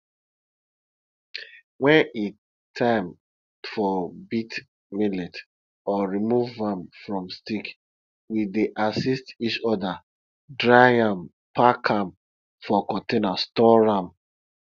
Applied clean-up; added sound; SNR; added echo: none; none; none; none.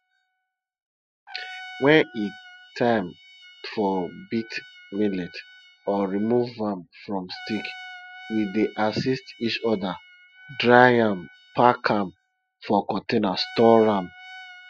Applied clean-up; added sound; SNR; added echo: classical method spectral subtraction.